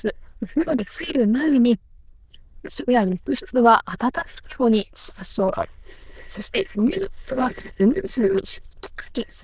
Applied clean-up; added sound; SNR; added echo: neural diffusion model UNIVERSE++.